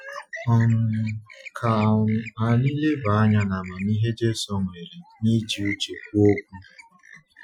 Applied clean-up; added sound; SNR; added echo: classical method Wiener filter.